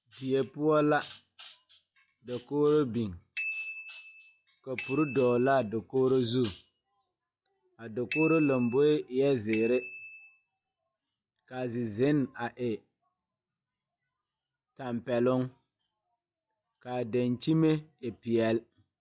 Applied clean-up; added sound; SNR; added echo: classical method log-MMSE.